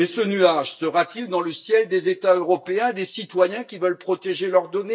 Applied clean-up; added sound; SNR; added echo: neural mask model DeepFilterNet 3.